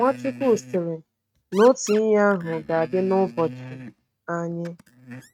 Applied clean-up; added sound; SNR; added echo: neural mask model RNNoise.